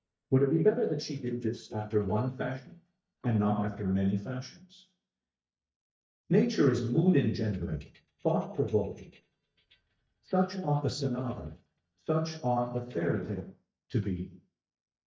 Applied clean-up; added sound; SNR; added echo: neural mask model DeepFilterNet 3.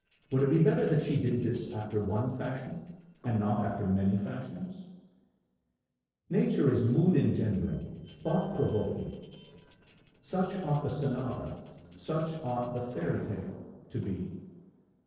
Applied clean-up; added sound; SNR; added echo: neural separator model SepFormer DNS4.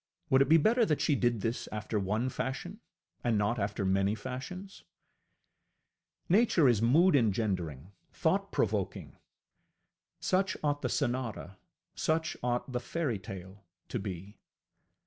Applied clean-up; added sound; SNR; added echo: none; none; none; none.